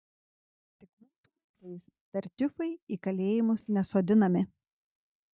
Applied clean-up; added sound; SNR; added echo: neural mask model DeepFilterNet 3.